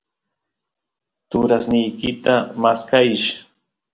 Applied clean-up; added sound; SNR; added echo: none; none; none; none.